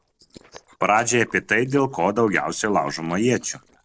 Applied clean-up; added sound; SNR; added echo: neural separator model SepFormer DNS4.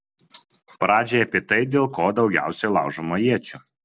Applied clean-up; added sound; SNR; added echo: none; none; none; none.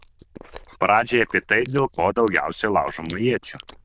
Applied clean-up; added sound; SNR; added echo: neural diffusion model UNIVERSE++.